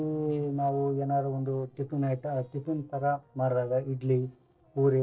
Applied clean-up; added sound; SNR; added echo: neural separator model SepFormer DNS4.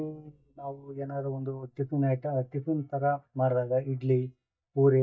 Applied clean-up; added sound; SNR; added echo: neural mask model DeepFilterNet 3.